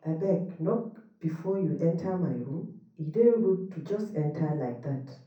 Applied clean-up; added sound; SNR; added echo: none; none; none; reverberation time 0.6 s.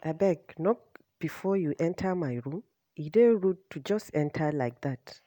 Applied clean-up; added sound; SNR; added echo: none; none; none; none.